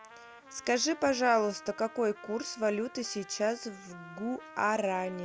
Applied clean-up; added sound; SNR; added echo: none; Trumpet; 19 dB; none.